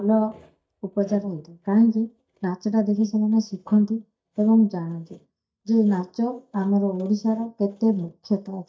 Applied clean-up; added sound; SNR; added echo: neural mask model DeepFilterNet 3.